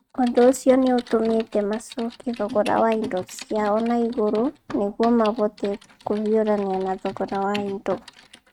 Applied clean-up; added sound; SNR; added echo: neural mask model RNNoise.